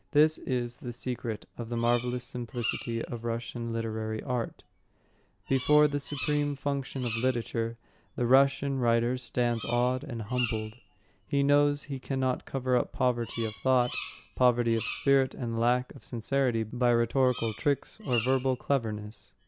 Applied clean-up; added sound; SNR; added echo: none; Bird vocalization, bird call, bird song; 16 dB; none.